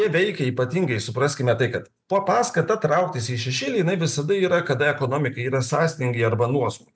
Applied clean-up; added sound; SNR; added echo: none; none; none; none.